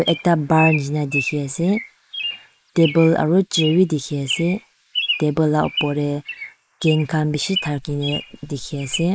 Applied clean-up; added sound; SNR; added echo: neural mask model Resemble Enhance denoiser.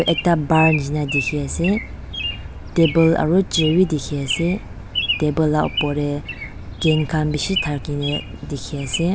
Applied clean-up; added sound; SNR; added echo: none; Bird vocalization, bird call, bird song; 9 dB; none.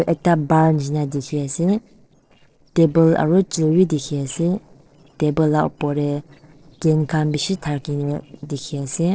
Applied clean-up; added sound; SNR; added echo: neural separator model SepFormer DNS4.